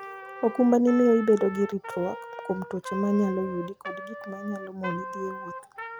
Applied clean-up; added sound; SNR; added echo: none; Trumpet; 12 dB; none.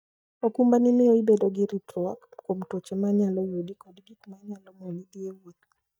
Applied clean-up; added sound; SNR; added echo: neural mask model DeepFilterNet 3.